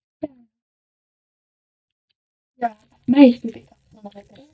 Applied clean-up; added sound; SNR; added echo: neural mask model DeepFilterNet 3.